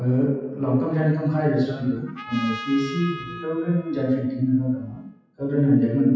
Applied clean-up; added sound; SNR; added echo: classical method WPE with log-MMSE.